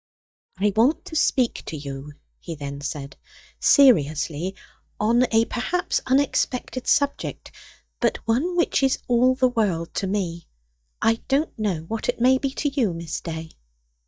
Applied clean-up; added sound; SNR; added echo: neural mask model DeepFilterNet 3.